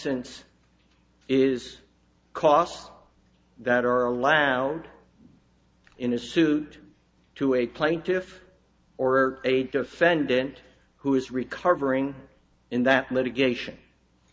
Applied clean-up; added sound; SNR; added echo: none; none; none; none.